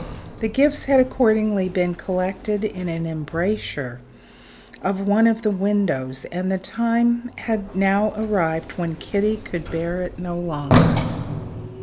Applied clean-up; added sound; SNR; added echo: none; Sliding door; 6 dB; none.